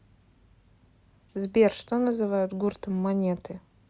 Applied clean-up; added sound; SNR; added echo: none; none; none; none.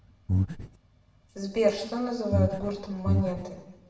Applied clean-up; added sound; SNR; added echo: none; Breathing; -4 dB; reverberation time 1.0 s.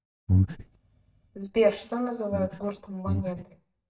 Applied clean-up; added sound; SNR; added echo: neural mask model DeepFilterNet 3.